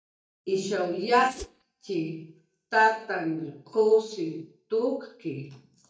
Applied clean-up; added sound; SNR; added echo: neural mask model DeepFilterNet 3.